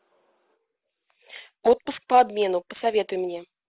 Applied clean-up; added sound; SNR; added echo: none; none; none; none.